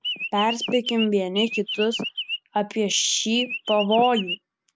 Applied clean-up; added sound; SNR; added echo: none; Chirp, tweet; 6 dB; none.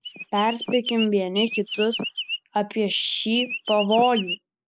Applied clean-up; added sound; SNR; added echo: neural mask model Resemble Enhance denoiser.